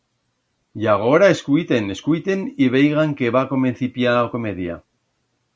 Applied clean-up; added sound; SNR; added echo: none; none; none; none.